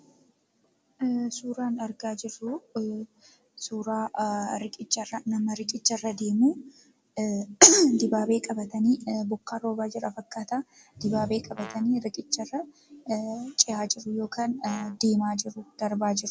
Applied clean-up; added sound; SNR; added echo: none; Brass instrument; 19 dB; none.